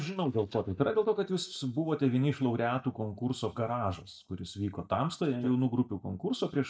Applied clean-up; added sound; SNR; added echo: neural mask model DeepFilterNet 3.